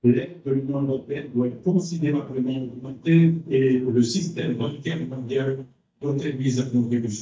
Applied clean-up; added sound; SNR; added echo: neural mask model DeepFilterNet 3.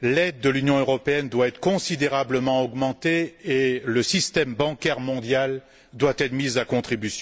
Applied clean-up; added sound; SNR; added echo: none; none; none; none.